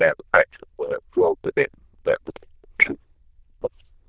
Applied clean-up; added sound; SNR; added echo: neural diffusion model UNIVERSE++.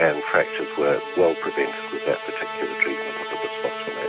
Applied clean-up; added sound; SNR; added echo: none; Musical instrument; 6 dB; none.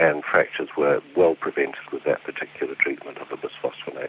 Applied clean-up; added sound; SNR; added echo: none; none; none; none.